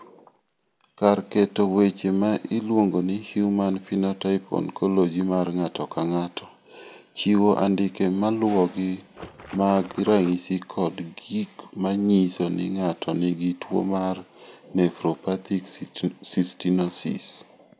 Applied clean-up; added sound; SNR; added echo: none; Water / Splash, splatter; 16 dB; none.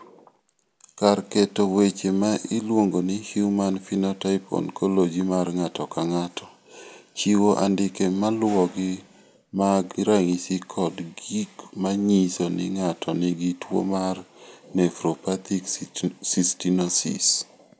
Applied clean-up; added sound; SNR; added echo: none; none; none; none.